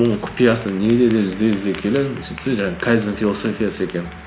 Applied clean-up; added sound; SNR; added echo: none; Applause / Clapping; 20 dB; none.